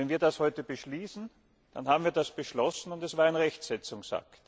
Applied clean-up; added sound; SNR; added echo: none; none; none; none.